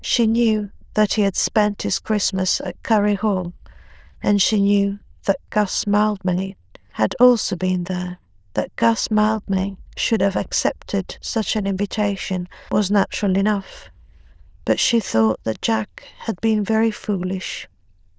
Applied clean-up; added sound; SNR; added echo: neural diffusion model UNIVERSE++.